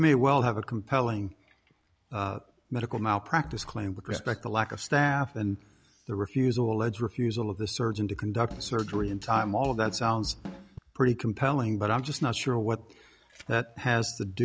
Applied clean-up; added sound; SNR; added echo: none; Drum kit; 13 dB; none.